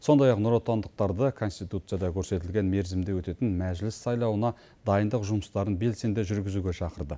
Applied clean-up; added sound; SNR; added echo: none; none; none; none.